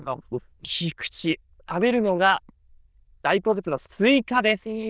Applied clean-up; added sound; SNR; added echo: neural diffusion model UNIVERSE++.